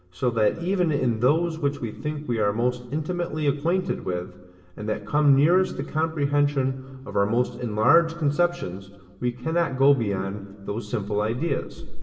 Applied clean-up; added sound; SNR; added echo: none; none; none; reverberation time 1.2 s.